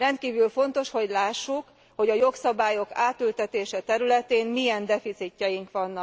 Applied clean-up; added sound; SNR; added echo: none; none; none; none.